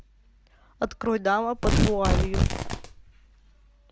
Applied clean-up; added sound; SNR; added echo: none; Tearing; -3 dB; none.